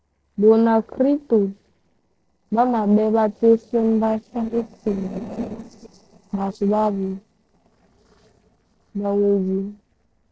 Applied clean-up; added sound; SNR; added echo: neural separator model SepFormer DNS4.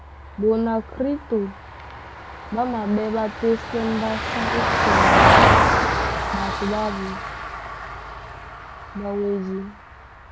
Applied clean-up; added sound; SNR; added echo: none; Vehicle; -4 dB; none.